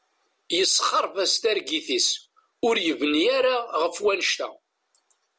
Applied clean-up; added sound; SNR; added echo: none; none; none; none.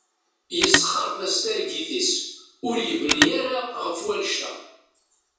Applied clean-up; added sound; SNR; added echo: none; Telephone; 3 dB; reverberation time 0.6 s.